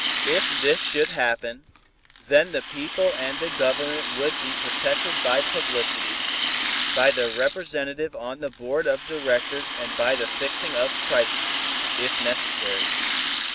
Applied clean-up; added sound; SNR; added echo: none; Rattle (instrument); -3 dB; none.